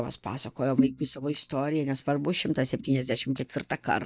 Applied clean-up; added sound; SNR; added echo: neural mask model DeepFilterNet 3.